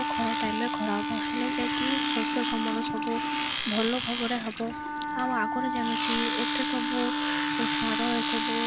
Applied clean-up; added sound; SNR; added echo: none; Wind instrument, woodwind instrument + Domestic sounds, home sounds; -3 dB; none.